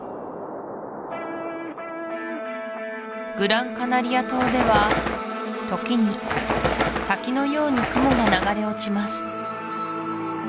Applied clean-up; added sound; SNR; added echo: none; Bird; -1 dB; none.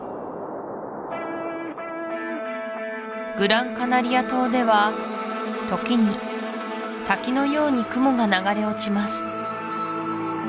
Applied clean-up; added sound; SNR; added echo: none; none; none; none.